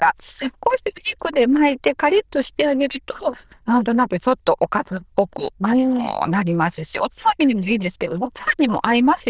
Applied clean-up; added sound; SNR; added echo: neural diffusion model UNIVERSE++.